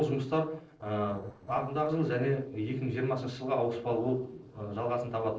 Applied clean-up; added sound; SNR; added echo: neural separator model SepFormer DNS4.